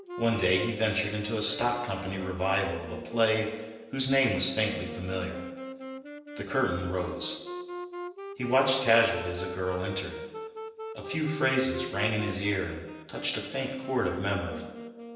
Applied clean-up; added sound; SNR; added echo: none; Wind instrument, woodwind instrument; 11 dB; reverberation time 1.0 s.